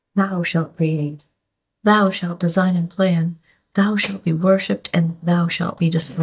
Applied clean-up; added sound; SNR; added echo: neural mask model DeepFilterNet 3.